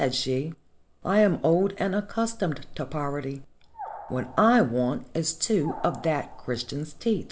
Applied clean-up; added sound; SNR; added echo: none; Animal; 16 dB; none.